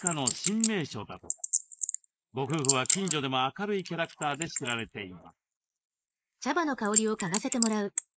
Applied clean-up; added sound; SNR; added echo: neural mask model Resemble Enhance denoiser.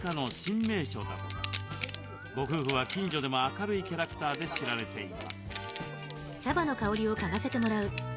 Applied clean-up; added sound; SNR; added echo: none; Chink, clink; 1 dB; none.